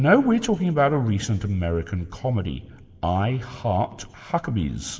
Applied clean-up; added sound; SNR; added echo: none; none; none; reverberation time 1.5 s.